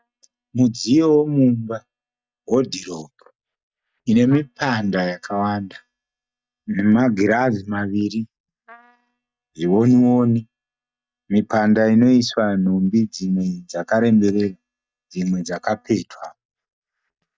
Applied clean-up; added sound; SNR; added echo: neural mask model DeepFilterNet 3.